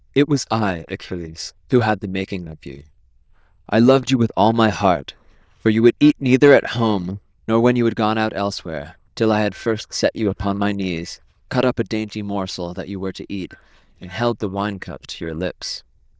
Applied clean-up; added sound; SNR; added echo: neural diffusion model UNIVERSE++.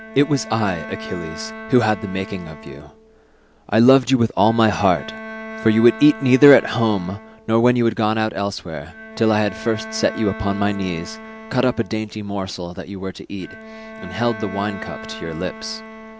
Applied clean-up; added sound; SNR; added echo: none; Bowed string instrument; 15 dB; none.